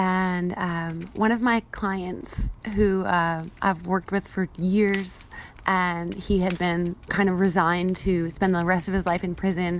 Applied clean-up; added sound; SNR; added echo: none; none; none; none.